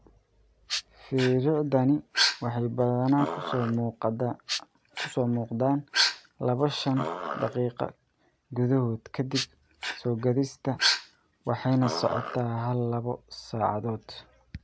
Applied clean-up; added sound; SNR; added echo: none; Dog; 5 dB; none.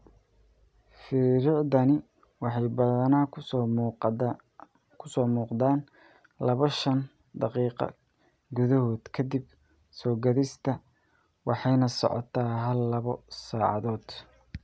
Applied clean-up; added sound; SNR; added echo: none; none; none; none.